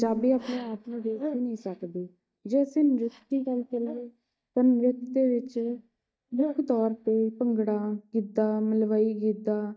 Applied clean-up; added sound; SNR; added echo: neural mask model DeepFilterNet 3.